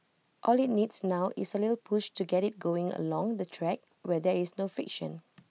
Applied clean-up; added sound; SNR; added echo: none; none; none; none.